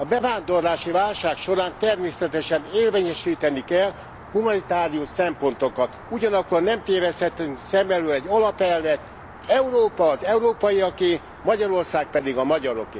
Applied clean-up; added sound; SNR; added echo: none; Rain; 19 dB; none.